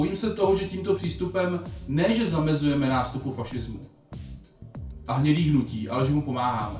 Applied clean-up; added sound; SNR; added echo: none; Bass guitar; 14 dB; reverberation time 0.3 s.